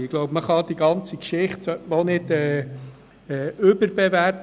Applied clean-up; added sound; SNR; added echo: none; none; none; none.